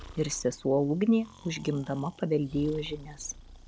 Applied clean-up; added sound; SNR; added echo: none; Breathing; 19 dB; none.